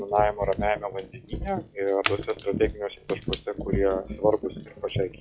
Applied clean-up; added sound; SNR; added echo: classical method log-MMSE.